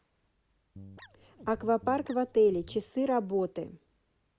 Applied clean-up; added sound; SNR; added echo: none; Guitar; 19 dB; none.